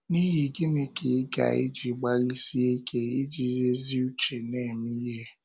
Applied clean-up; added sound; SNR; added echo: none; none; none; none.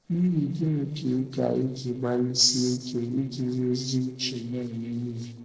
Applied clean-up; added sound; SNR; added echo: neural separator model SepFormer DNS4.